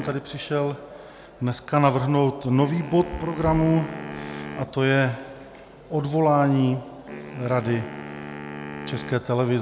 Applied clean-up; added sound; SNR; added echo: none; Wind instrument, woodwind instrument; 15 dB; none.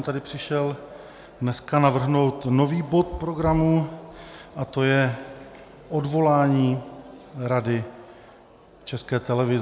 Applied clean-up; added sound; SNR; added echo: none; none; none; none.